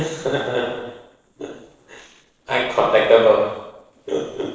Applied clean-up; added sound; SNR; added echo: neural separator model SepFormer DNS4.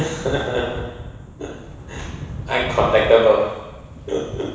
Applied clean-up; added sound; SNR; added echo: none; Thunder / Rain; 11 dB; reverberation time 1.1 s.